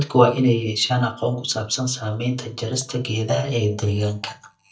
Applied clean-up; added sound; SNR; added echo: neural mask model DeepFilterNet 3.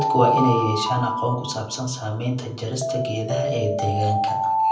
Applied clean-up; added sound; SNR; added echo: none; Alarm; 0 dB; reverberation time 0.6 s.